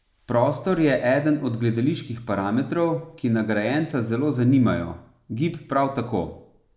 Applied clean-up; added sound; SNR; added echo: none; none; none; none.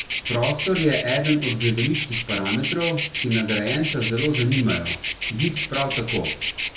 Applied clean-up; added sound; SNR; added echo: none; Insect; 4 dB; reverberation time 0.3 s.